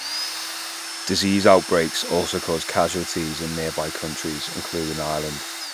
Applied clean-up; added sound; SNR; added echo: none; Domestic sounds, home sounds; 8 dB; none.